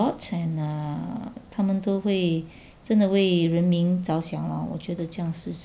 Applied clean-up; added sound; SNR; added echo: none; none; none; none.